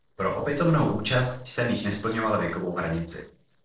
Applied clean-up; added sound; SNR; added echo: neural separator model SepFormer DNS4.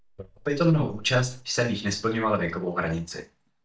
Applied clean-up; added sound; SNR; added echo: neural mask model DeepFilterNet 3.